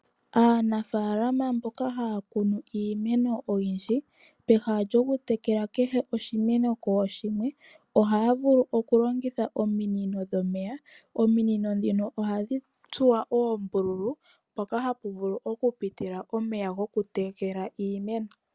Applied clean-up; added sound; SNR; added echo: none; none; none; none.